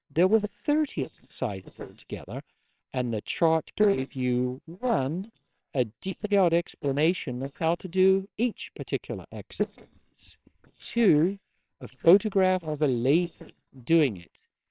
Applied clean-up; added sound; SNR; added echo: neural separator model SepFormer WHAMR!.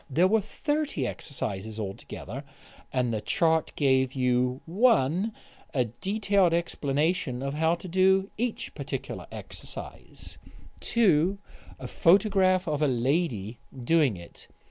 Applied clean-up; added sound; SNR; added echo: none; none; none; none.